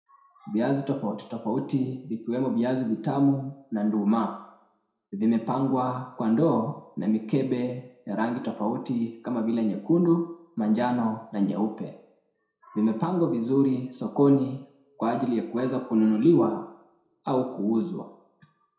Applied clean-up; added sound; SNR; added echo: none; none; none; reverberation time 0.6 s.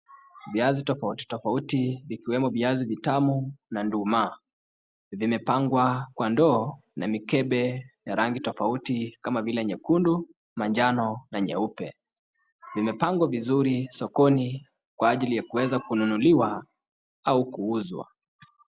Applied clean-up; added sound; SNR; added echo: none; none; none; none.